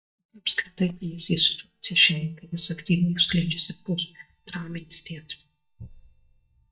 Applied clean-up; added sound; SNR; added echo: neural mask model DeepFilterNet 3.